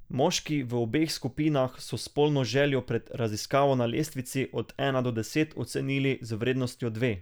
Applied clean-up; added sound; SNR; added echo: none; none; none; none.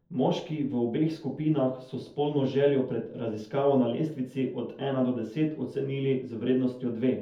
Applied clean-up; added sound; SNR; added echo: none; none; none; reverberation time 0.5 s.